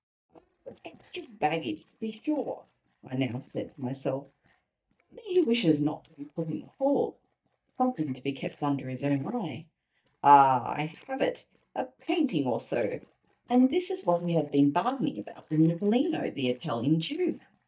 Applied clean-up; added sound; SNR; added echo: neural mask model DeepFilterNet 3.